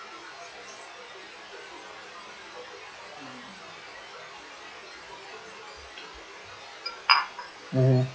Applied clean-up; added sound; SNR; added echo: classical method log-MMSE.